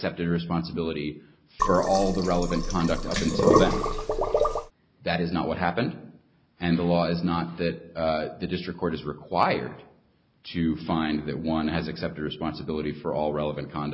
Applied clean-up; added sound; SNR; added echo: none; Sink (filling or washing); -2 dB; none.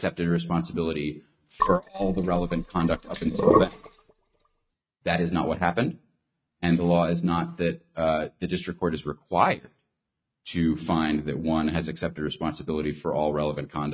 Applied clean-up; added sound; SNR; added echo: neural mask model RNNoise.